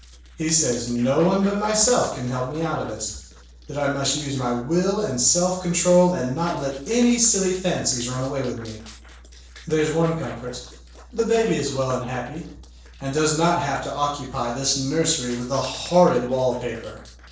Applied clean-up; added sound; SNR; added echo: neural separator model SepFormer DNS4.